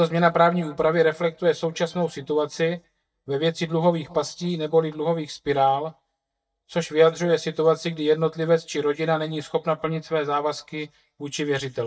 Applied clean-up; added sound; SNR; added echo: neural mask model DeepFilterNet 3.